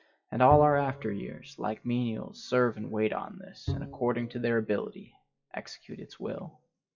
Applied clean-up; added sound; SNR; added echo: classical method WPE with log-MMSE.